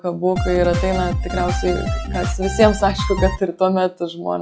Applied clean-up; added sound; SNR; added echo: classical method log-MMSE.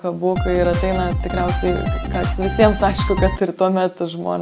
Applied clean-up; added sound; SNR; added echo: none; Drum kit; 2 dB; none.